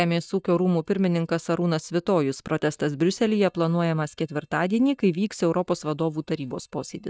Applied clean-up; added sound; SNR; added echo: neural mask model DeepFilterNet 3.